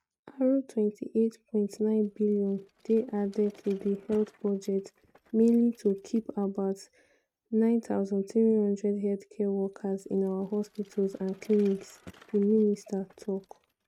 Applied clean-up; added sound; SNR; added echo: neural mask model RNNoise.